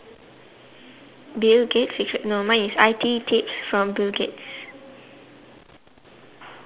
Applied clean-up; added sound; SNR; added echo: none; none; none; none.